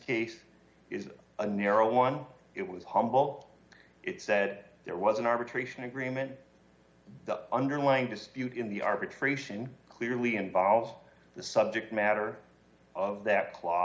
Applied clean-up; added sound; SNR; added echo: none; none; none; none.